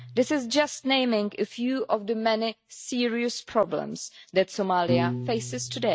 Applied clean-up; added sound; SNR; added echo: neural mask model RNNoise.